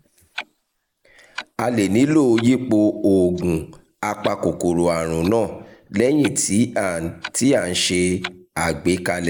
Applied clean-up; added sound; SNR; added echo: neural mask model Resemble Enhance denoiser.